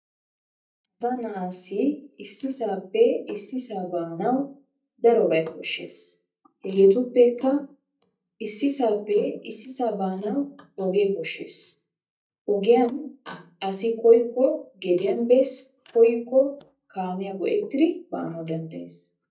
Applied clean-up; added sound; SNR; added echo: neural mask model DeepFilterNet 3.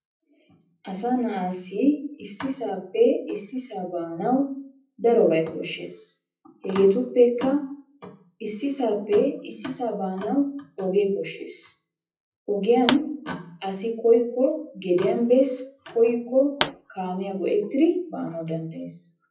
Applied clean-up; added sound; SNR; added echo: classical method WPE with log-MMSE.